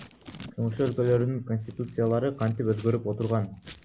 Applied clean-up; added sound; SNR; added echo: none; Scissors; 19 dB; none.